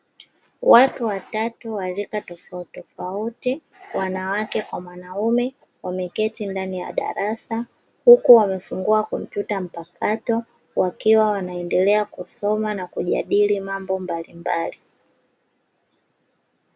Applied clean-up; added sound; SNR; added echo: none; none; none; none.